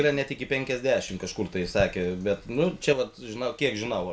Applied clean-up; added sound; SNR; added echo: none; none; none; none.